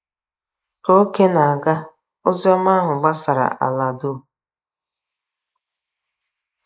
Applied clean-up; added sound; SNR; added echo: neural mask model Resemble Enhance denoiser.